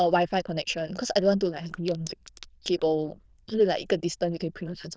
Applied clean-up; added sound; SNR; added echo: neural diffusion model UNIVERSE++.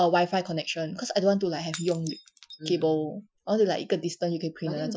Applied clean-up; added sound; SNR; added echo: classical method Wiener filter.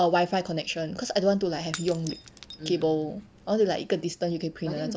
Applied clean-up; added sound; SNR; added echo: none; Shatter / Crushing; 18 dB; none.